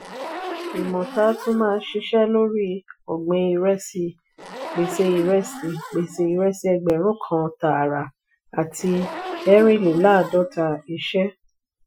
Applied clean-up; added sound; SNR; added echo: classical method Wiener filter.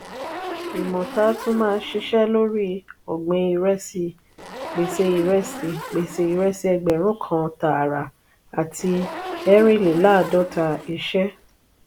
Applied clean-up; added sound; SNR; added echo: none; Zipper (clothing); 14 dB; none.